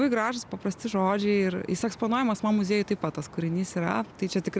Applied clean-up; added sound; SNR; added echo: none; none; none; none.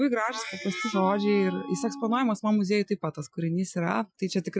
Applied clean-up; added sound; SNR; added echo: classical method Wiener filter.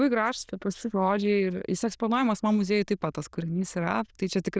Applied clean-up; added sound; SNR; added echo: neural diffusion model UNIVERSE++.